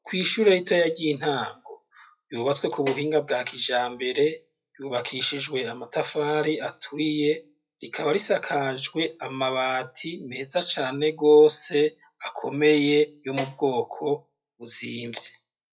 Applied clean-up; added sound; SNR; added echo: classical method WPE with log-MMSE.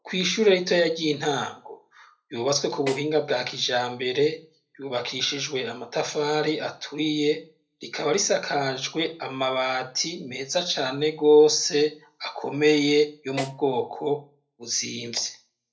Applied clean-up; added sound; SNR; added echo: none; Snare drum; 15 dB; reverberation time 0.3 s.